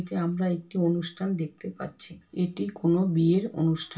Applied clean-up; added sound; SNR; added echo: none; none; none; reverberation time 0.2 s.